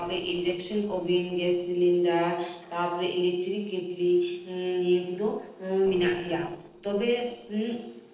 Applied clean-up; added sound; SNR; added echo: neural separator model SepFormer DNS4.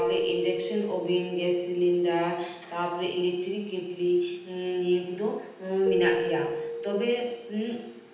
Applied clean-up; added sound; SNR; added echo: none; Keyboard (musical); 7 dB; reverberation time 0.9 s.